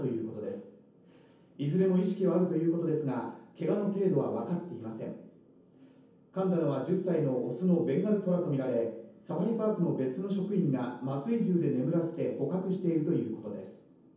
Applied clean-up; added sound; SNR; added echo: none; none; none; reverberation time 0.7 s.